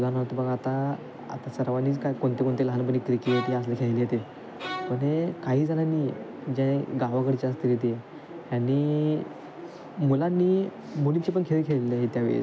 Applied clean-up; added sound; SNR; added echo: none; Bowed string instrument; 10 dB; none.